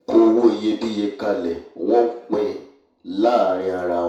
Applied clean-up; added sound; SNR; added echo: none; none; none; reverberation time 0.6 s.